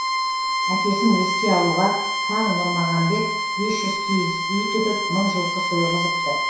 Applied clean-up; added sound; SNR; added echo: none; Bowed string instrument; 0 dB; reverberation time 0.7 s.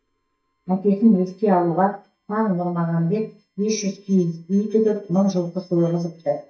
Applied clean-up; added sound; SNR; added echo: neural mask model DeepFilterNet 3.